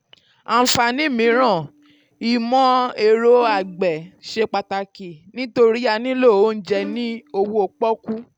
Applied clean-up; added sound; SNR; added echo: none; Bowed string instrument; 20 dB; none.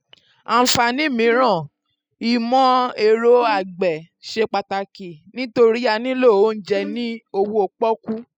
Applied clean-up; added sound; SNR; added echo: classical method spectral subtraction.